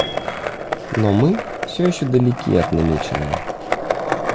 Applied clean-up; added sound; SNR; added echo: none; Skateboard + Piano; 4 dB; none.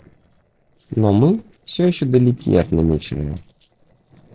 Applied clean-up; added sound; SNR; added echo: neural separator model SepFormer DNS4.